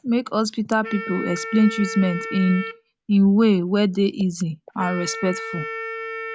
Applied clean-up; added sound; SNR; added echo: none; Wind instrument, woodwind instrument; 12 dB; none.